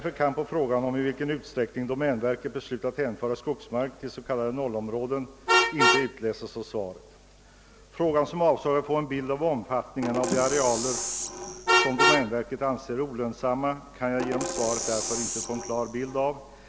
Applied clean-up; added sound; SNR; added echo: none; Vehicle horn, car horn, honking + Percussion; 3 dB; none.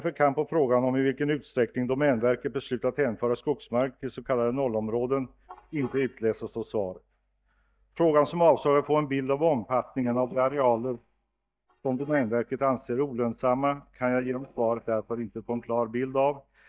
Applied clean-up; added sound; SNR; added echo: neural mask model DeepFilterNet 3.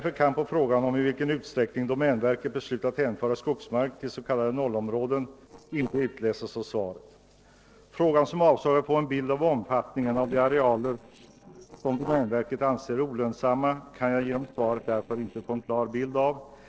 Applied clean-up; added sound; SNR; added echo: neural separator model SepFormer DNS4.